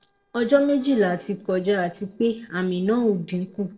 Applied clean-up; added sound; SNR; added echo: neural separator model SepFormer DNS4.